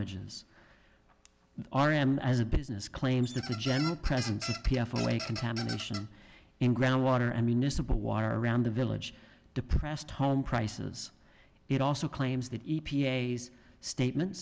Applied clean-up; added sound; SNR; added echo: none; Squeak; 11 dB; none.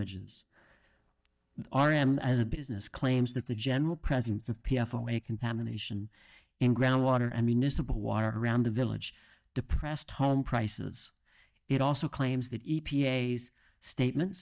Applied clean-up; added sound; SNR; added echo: neural mask model DeepFilterNet 3.